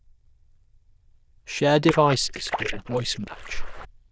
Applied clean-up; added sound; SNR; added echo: neural diffusion model UNIVERSE++.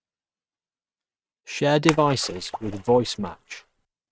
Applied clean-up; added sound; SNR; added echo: neural mask model RNNoise.